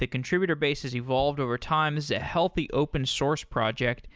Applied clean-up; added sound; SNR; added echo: none; none; none; none.